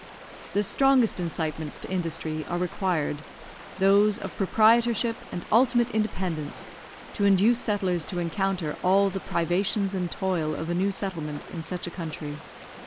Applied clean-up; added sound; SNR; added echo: none; Stream; 17 dB; none.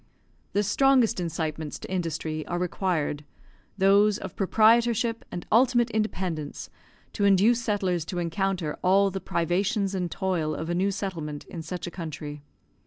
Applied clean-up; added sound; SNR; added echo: none; none; none; none.